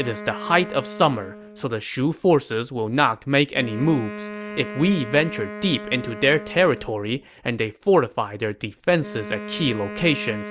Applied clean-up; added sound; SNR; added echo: none; Wind instrument, woodwind instrument; 13 dB; none.